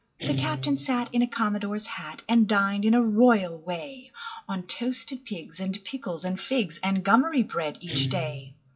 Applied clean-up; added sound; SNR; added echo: classical method WPE with log-MMSE.